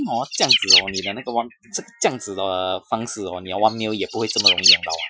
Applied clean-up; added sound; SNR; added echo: classical method Wiener filter.